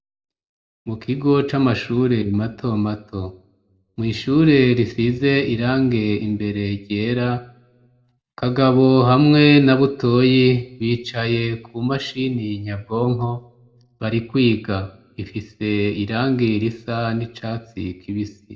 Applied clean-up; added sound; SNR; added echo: none; none; none; reverberation time 0.5 s.